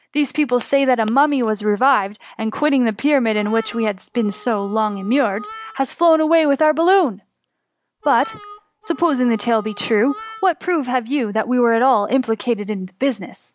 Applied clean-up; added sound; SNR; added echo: none; Harmonica; 19 dB; none.